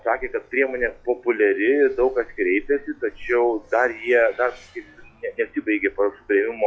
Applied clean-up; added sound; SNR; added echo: classical method log-MMSE.